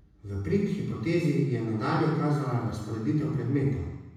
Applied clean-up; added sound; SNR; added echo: none; none; none; reverberation time 1.1 s.